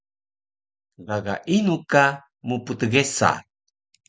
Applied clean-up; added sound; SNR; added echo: none; none; none; none.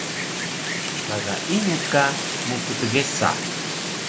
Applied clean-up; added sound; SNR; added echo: none; Wind; 1 dB; none.